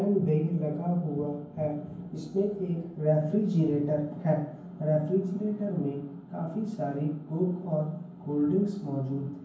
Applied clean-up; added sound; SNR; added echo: none; none; none; reverberation time 0.9 s.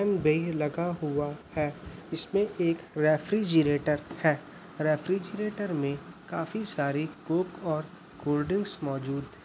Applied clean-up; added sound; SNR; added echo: none; none; none; none.